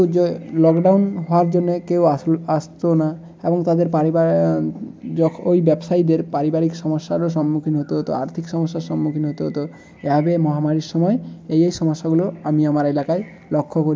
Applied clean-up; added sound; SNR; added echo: none; none; none; none.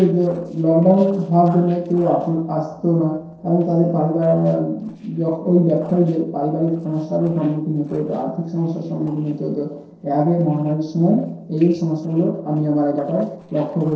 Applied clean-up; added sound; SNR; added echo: neural separator model SepFormer DNS4.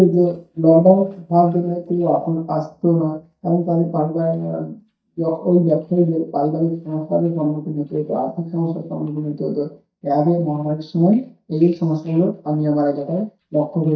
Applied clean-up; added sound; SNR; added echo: neural mask model DeepFilterNet 3.